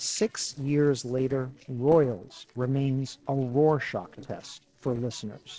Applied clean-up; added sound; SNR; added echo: neural separator model SepFormer DNS4.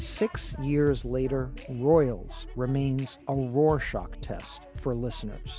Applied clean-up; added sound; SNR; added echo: none; none; none; none.